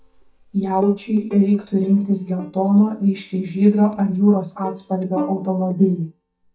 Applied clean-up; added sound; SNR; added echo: neural mask model DeepFilterNet 3.